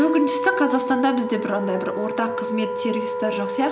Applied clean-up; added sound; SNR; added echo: none; Wind instrument, woodwind instrument; 4 dB; none.